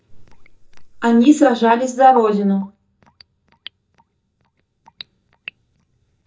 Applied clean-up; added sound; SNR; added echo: neural mask model DeepFilterNet 3.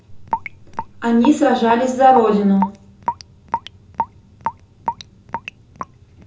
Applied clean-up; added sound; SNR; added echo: none; Raindrop / Drip; 9 dB; reverberation time 0.5 s.